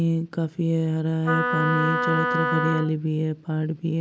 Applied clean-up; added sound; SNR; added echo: none; Wind instrument, woodwind instrument; 1 dB; none.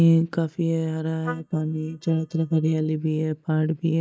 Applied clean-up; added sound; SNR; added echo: neural mask model DeepFilterNet 3.